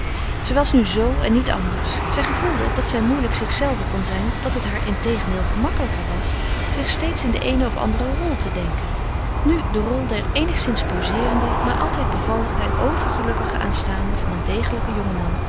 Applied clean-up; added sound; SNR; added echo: none; Aircraft; -2 dB; none.